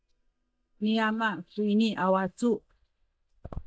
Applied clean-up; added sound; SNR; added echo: neural mask model DeepFilterNet 3.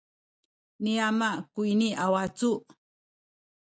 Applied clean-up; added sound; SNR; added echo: none; none; none; none.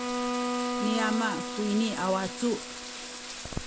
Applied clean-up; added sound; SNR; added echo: none; Bowed string instrument + Bathtub (filling or washing); 2 dB; none.